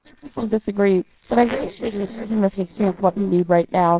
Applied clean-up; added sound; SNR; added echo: neural separator model SepFormer WHAMR!.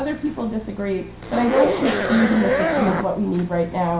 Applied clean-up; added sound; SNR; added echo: none; Zipper (clothing); 3 dB; reverberation time 0.5 s.